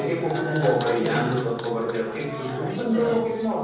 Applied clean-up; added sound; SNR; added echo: none; Applause / Clapping; 12 dB; reverberation time 1.1 s.